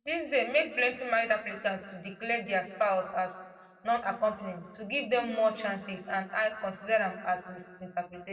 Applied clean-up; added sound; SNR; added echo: none; none; none; reverberation time 1.3 s.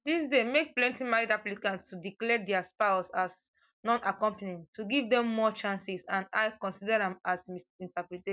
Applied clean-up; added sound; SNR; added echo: none; none; none; none.